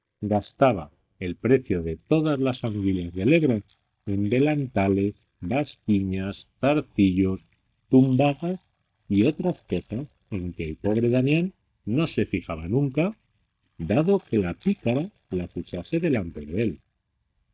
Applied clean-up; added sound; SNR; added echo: neural mask model DeepFilterNet 3.